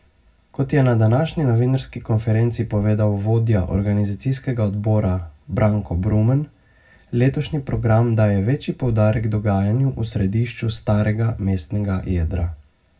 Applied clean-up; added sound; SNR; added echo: none; none; none; reverberation time 0.4 s.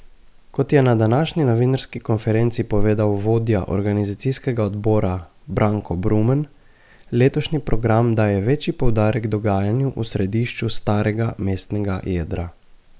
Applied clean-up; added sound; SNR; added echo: none; none; none; none.